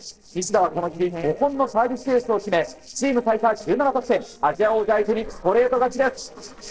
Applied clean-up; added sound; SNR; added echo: neural separator model SepFormer DNS4.